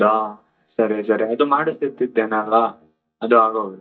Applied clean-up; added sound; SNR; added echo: neural mask model DeepFilterNet 3.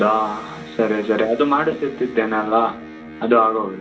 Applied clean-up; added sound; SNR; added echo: none; Electric guitar; 16 dB; reverberation time 0.2 s.